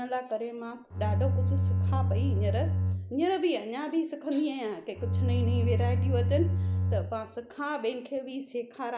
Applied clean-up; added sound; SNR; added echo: none; Bowed string instrument; -5 dB; none.